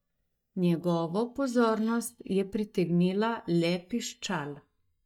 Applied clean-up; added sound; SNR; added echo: neural mask model DeepFilterNet 3.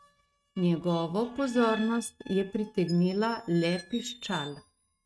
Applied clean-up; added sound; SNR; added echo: neural mask model RNNoise.